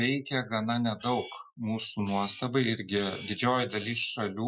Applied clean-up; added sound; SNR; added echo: classical method Wiener filter.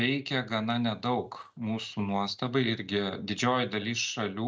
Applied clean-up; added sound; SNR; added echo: none; none; none; none.